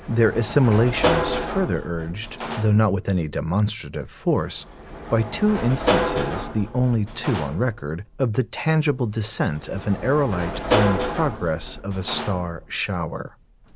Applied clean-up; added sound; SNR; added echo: none; Sliding door / Slam; 6 dB; none.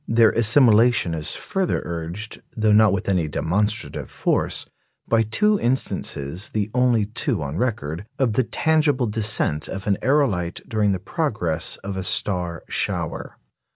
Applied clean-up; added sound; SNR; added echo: none; none; none; none.